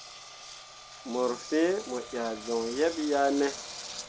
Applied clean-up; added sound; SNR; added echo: none; Engine; 12 dB; none.